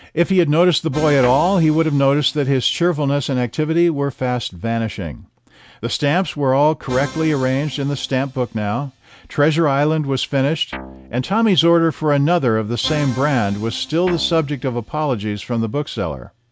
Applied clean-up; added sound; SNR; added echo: none; Guitar + Musical instrument; 19 dB; none.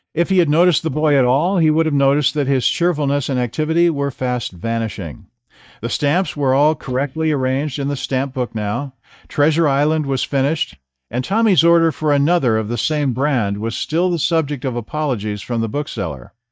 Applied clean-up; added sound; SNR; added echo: neural mask model DeepFilterNet 3.